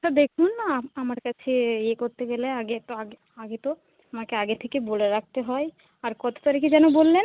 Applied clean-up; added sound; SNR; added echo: none; none; none; none.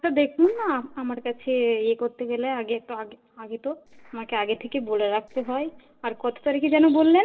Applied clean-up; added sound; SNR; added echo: neural separator model SepFormer DNS4.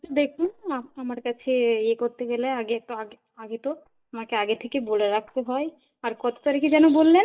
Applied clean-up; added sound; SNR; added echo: neural mask model DeepFilterNet 3.